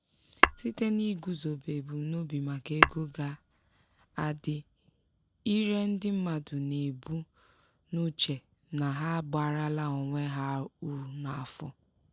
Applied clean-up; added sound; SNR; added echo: none; Tap / Hammer; -1 dB; none.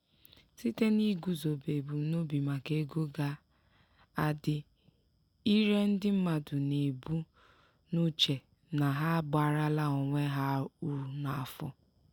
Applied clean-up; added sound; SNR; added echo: none; none; none; none.